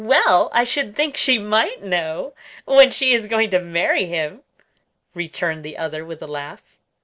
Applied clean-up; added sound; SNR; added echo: none; none; none; none.